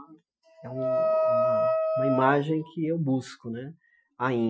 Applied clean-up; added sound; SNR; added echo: classical method Wiener filter.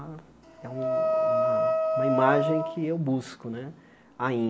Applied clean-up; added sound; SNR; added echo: none; Wind instrument, woodwind instrument; -3 dB; none.